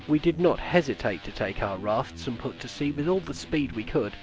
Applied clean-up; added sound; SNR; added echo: none; Electric guitar; 16 dB; none.